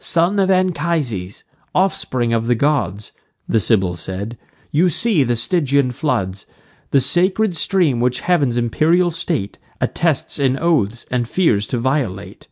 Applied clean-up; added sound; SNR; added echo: none; none; none; none.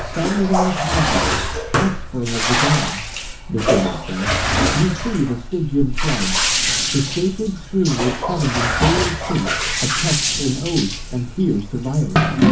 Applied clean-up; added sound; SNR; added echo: none; Bathtub (filling or washing); -1 dB; reverberation time 0.3 s.